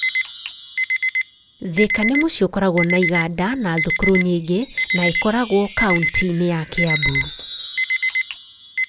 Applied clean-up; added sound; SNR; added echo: none; Alarm + Wind chime; 2 dB; none.